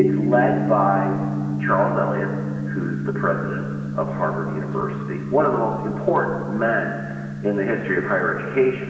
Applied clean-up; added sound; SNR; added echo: none; Gong; 3 dB; reverberation time 1.6 s.